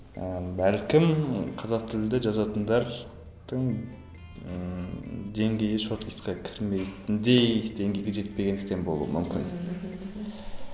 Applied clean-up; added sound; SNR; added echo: none; none; none; none.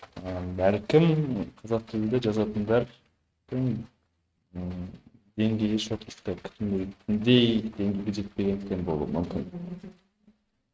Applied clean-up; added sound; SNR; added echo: neural mask model RNNoise.